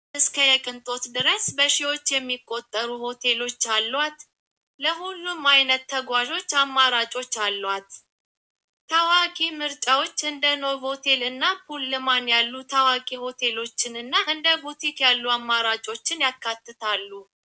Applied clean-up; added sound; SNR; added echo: none; none; none; none.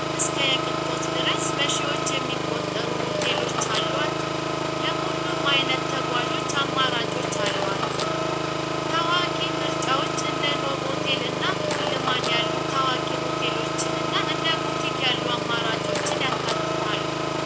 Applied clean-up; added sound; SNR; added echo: none; Engine; -3 dB; none.